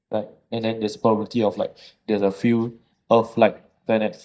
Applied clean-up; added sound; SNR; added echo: neural mask model DeepFilterNet 3.